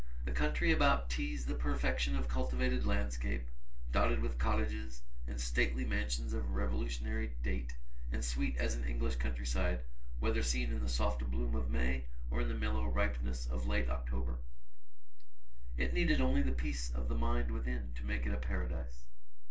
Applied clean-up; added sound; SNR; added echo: none; none; none; reverberation time 0.2 s.